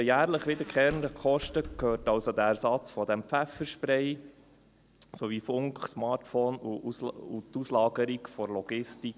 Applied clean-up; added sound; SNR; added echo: none; Squeak; 17 dB; none.